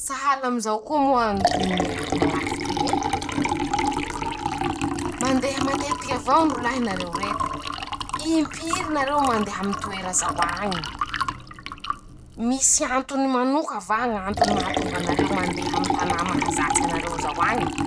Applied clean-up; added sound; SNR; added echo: none; Liquid; 1 dB; none.